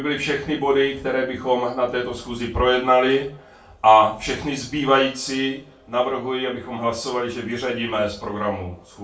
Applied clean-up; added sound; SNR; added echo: none; none; none; reverberation time 0.3 s.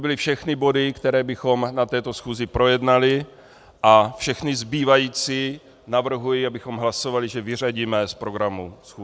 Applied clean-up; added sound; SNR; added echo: none; none; none; none.